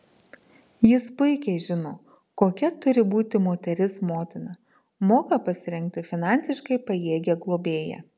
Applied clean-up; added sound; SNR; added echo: none; none; none; none.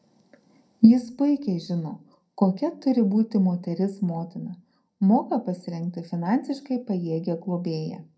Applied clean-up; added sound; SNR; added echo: none; none; none; reverberation time 0.2 s.